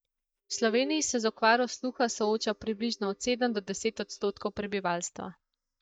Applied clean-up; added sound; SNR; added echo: neural mask model DeepFilterNet 3.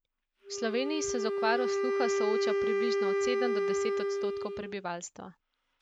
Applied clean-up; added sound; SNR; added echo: none; Wind instrument, woodwind instrument; -4 dB; none.